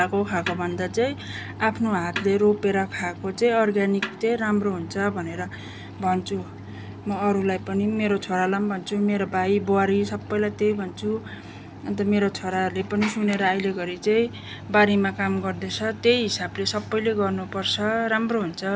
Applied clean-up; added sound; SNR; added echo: none; Snare drum; 16 dB; none.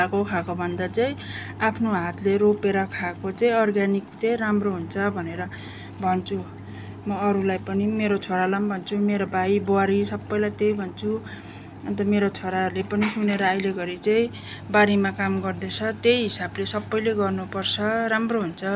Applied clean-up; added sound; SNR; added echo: none; none; none; none.